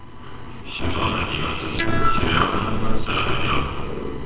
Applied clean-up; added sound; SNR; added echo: neural separator model SepFormer WHAMR!.